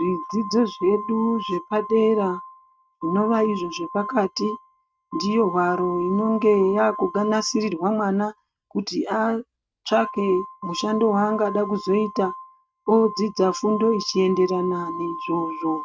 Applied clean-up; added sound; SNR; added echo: neural mask model RNNoise.